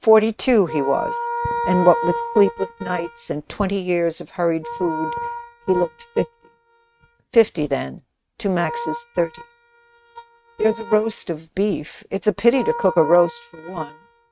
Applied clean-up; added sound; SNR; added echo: neural mask model RNNoise.